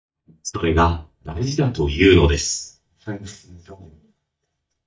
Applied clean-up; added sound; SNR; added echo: neural mask model DeepFilterNet 3.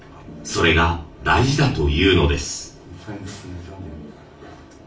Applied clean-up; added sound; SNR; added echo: none; Organ; 17 dB; reverberation time 0.3 s.